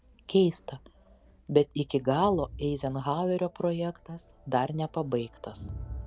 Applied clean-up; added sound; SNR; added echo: none; Crowd; 17 dB; none.